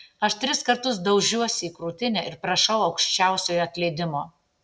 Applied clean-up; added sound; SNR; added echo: none; none; none; none.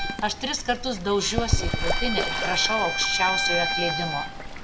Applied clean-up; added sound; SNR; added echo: none; Bowed string instrument + Bird / Fowl; -1 dB; none.